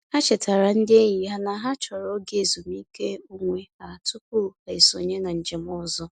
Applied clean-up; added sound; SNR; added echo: none; none; none; none.